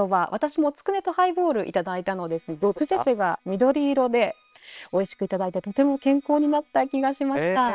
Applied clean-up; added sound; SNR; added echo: neural separator model SepFormer WHAM!.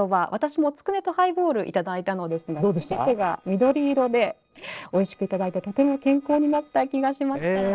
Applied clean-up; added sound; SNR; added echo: neural separator model SepFormer DNS4.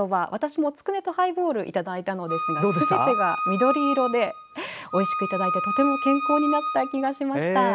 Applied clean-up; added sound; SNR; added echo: none; Wind instrument, woodwind instrument; 3 dB; none.